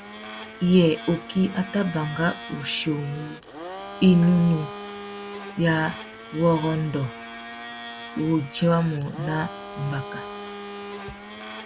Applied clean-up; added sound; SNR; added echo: none; Domestic sounds, home sounds; 13 dB; none.